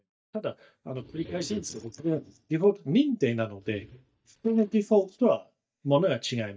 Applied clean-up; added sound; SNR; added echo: neural mask model DeepFilterNet 3.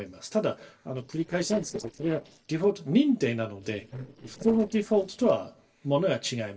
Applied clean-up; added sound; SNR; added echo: neural separator model SepFormer DNS4.